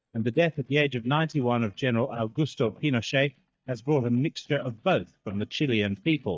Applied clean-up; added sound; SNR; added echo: neural mask model DeepFilterNet 3.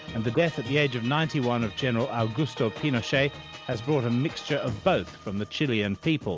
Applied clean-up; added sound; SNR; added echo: none; none; none; none.